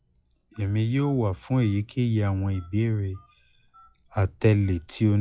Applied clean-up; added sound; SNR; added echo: classical method log-MMSE.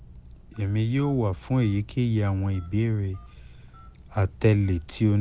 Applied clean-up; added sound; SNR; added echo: none; Telephone; 20 dB; none.